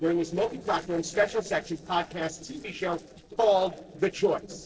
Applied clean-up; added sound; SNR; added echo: neural separator model SepFormer DNS4.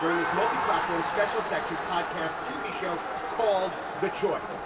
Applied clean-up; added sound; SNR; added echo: none; Crowd; 1 dB; reverberation time 2.3 s.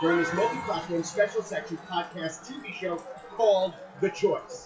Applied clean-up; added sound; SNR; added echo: classical method WPE with log-MMSE.